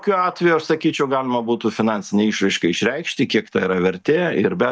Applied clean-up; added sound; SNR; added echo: neural mask model DeepFilterNet 3.